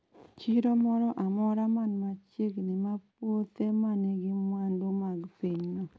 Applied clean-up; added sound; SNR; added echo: none; none; none; none.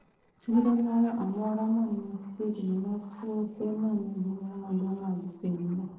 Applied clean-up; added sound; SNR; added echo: neural separator model SepFormer DNS4.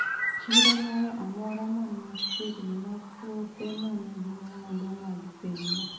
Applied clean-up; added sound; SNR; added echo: none; Chirp, tweet; -1 dB; reverberation time 0.7 s.